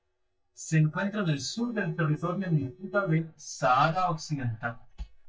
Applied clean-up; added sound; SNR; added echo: neural mask model DeepFilterNet 3.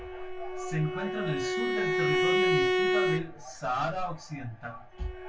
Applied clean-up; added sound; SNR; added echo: none; Bowed string instrument; -4 dB; reverberation time 0.2 s.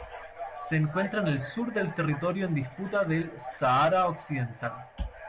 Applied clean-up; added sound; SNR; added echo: none; none; none; none.